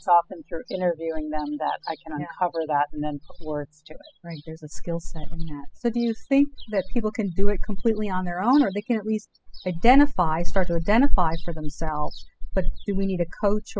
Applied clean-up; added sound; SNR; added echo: classical method spectral subtraction.